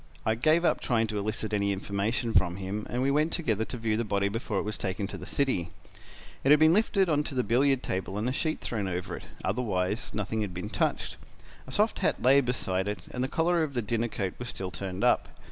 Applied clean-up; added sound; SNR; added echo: none; Squeak / Walk, footsteps; 10 dB; none.